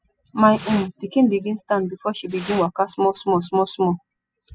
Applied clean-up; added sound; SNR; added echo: classical method spectral subtraction.